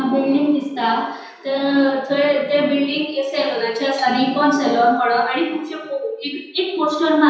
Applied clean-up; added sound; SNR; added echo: none; Doorbell; 15 dB; reverberation time 0.7 s.